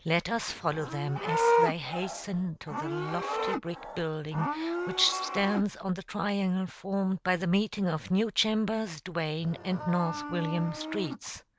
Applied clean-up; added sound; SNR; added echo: none; Livestock, farm animals, working animals; 4 dB; none.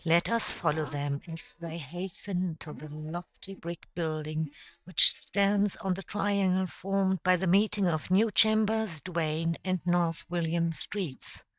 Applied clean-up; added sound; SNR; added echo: neural mask model DeepFilterNet 3.